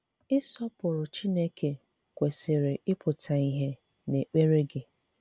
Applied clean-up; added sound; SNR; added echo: none; none; none; none.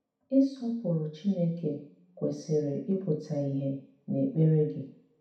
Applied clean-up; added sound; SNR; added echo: none; none; none; reverberation time 0.6 s.